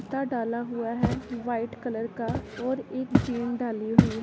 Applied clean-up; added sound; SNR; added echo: none; Walk, footsteps; -1 dB; none.